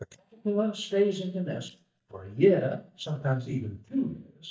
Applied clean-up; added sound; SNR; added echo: neural mask model DeepFilterNet 3.